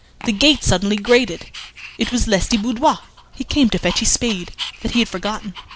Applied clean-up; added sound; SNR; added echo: none; Dog; 16 dB; none.